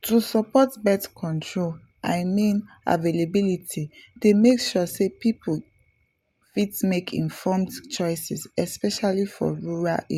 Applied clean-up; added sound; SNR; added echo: none; none; none; none.